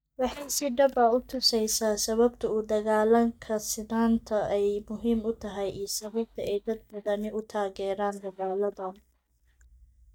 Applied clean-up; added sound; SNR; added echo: neural mask model DeepFilterNet 3.